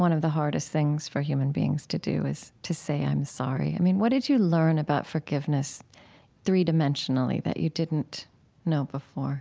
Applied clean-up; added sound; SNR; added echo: none; none; none; none.